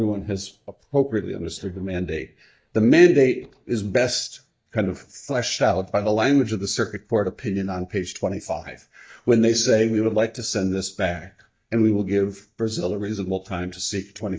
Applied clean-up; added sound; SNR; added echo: neural mask model DeepFilterNet 3.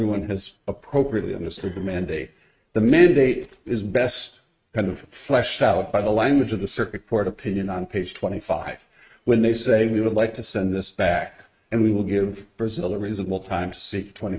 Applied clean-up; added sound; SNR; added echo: neural mask model RNNoise.